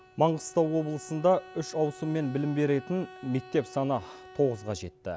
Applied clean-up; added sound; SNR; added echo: none; Bowed string instrument; 20 dB; none.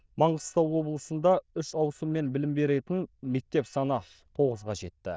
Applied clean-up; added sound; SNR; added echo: neural diffusion model UNIVERSE++.